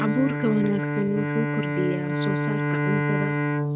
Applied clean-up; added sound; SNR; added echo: neural mask model RNNoise.